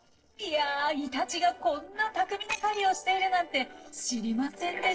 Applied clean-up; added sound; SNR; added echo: neural separator model SepFormer DNS4.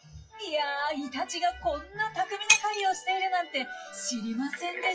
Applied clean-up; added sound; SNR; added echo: classical method WPE with log-MMSE.